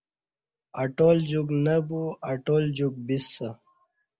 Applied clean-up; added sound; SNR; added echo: none; none; none; none.